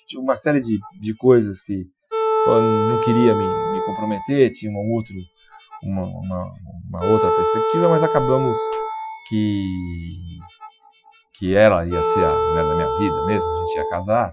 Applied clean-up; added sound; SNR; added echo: classical method Wiener filter.